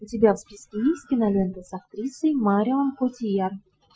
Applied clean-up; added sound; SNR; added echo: classical method Wiener filter.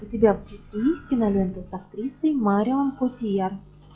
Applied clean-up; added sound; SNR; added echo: classical method log-MMSE.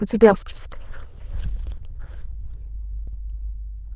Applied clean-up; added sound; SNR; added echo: neural diffusion model UNIVERSE++.